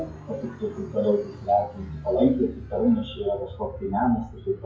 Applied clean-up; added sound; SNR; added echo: classical method WPE with log-MMSE.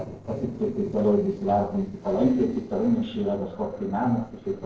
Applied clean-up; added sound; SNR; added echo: neural separator model SepFormer DNS4.